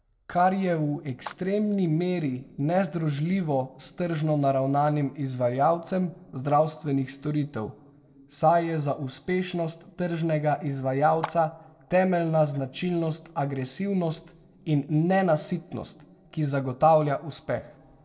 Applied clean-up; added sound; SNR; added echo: neural separator model SepFormer DNS4.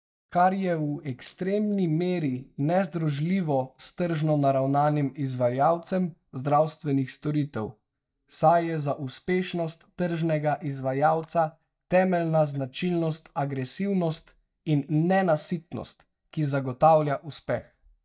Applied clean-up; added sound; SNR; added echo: neural mask model DeepFilterNet 3.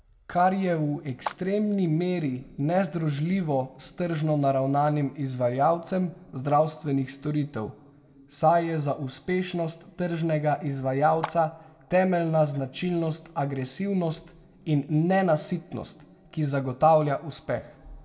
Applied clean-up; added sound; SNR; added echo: none; Clapping; 15 dB; reverberation time 2.1 s.